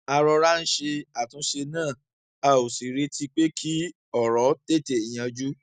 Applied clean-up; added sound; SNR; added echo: none; none; none; none.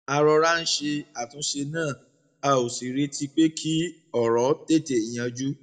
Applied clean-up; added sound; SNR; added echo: none; none; none; reverberation time 0.4 s.